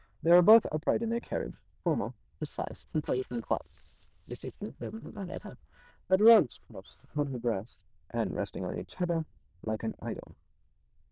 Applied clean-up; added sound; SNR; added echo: neural diffusion model UNIVERSE++.